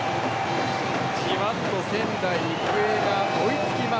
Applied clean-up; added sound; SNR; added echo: none; Wind instrument, woodwind instrument; 9 dB; none.